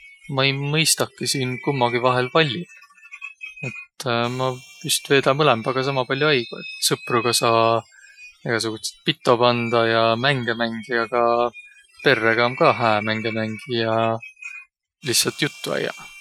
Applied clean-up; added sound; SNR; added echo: classical method Wiener filter.